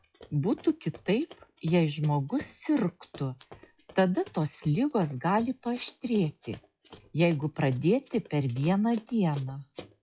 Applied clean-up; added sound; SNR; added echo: classical method log-MMSE.